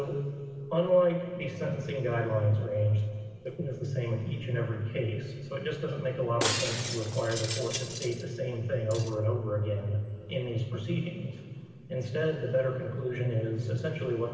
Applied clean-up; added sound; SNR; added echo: none; Shatter; 7 dB; reverberation time 2.4 s.